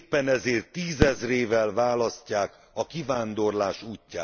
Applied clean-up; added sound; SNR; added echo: none; Fireworks; 11 dB; none.